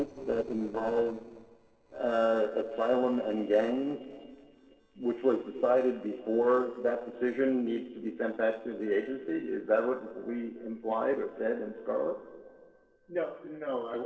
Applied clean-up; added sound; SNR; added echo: neural separator model SepFormer DNS4.